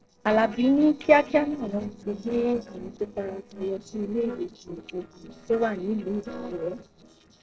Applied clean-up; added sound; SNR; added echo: neural separator model SepFormer DNS4.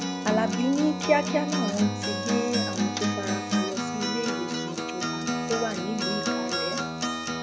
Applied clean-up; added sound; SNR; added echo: none; Acoustic guitar; -2 dB; none.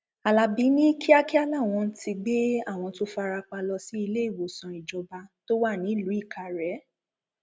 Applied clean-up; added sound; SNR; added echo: none; none; none; none.